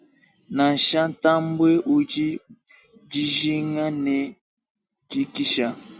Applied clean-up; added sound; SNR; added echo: none; none; none; none.